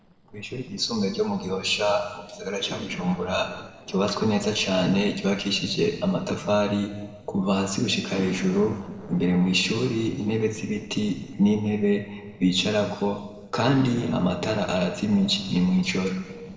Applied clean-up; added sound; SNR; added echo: neural separator model SepFormer DNS4.